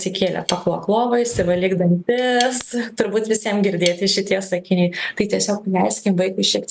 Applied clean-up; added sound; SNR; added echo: none; Cutlery, silverware / Tap; 14 dB; none.